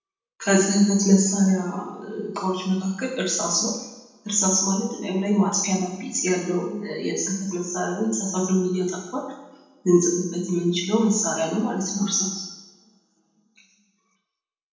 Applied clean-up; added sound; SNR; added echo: none; none; none; reverberation time 0.9 s.